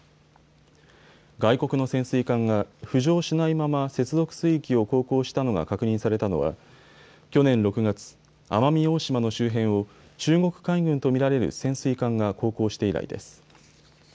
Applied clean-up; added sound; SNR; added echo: none; none; none; none.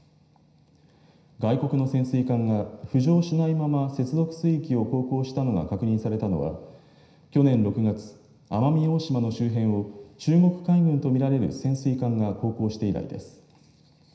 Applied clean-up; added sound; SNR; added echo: none; none; none; reverberation time 0.9 s.